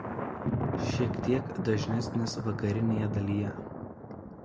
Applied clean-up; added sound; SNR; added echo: none; Thunder; 2 dB; none.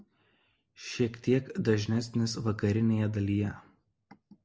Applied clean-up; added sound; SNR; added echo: none; none; none; none.